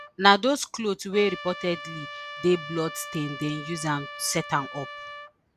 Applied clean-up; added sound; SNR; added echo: none; Trumpet; 13 dB; none.